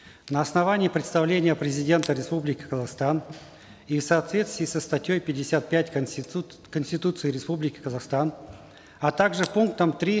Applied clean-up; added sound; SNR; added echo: none; Shatter; 17 dB; none.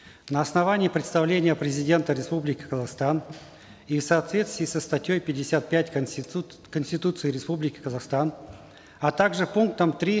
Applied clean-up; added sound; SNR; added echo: none; none; none; none.